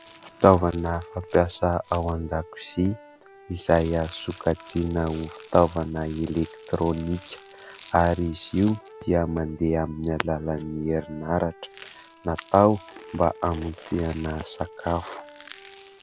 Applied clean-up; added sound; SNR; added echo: none; Rattle + Accordion; 20 dB; none.